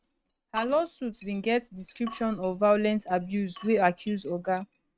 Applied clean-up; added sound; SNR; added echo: neural mask model RNNoise.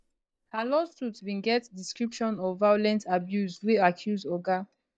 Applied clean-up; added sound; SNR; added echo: neural mask model DeepFilterNet 3.